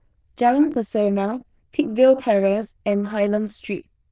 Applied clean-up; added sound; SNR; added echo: neural diffusion model UNIVERSE++.